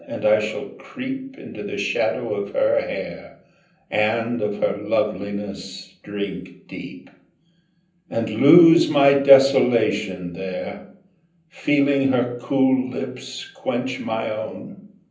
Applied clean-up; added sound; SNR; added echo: none; none; none; reverberation time 0.6 s.